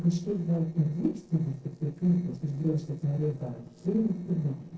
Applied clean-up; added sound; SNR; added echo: neural separator model SepFormer DNS4.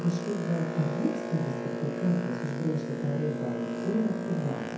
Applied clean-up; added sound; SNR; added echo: none; Boat, Water vehicle; 4 dB; reverberation time 0.6 s.